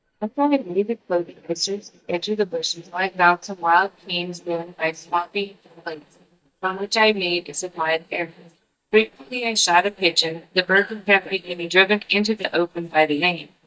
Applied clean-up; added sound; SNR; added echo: neural mask model DeepFilterNet 3.